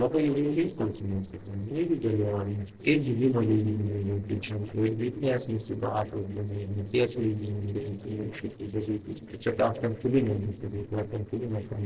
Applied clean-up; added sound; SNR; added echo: neural separator model SepFormer DNS4.